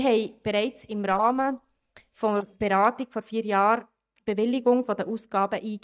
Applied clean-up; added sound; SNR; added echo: neural mask model DeepFilterNet 3.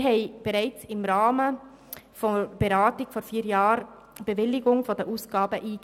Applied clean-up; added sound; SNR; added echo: none; none; none; none.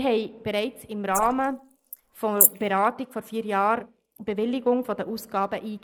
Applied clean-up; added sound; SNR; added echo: neural mask model Resemble Enhance denoiser.